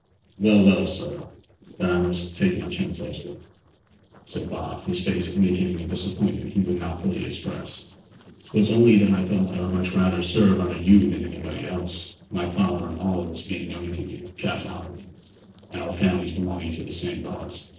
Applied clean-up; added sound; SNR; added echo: neural separator model SepFormer DNS4.